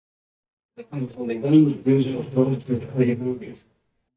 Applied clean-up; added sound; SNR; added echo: neural mask model DeepFilterNet 3.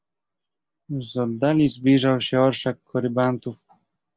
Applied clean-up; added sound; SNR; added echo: none; none; none; none.